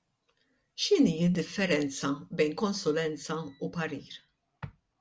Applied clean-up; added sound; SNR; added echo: none; none; none; none.